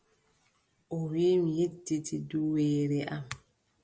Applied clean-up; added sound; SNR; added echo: none; none; none; none.